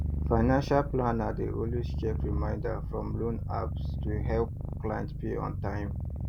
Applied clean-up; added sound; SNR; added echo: none; Purr; 1 dB; none.